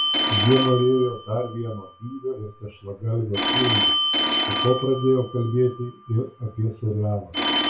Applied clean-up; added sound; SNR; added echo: none; Telephone; 1 dB; reverberation time 0.3 s.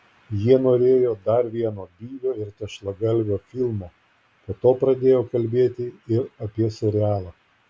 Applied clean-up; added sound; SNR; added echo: none; none; none; none.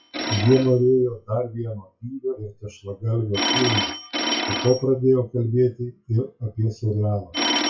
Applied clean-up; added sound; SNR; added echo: classical method WPE with log-MMSE.